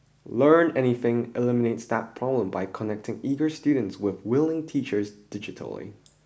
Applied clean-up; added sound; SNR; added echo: none; none; none; none.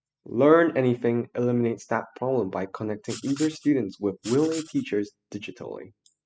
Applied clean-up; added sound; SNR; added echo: classical method spectral subtraction.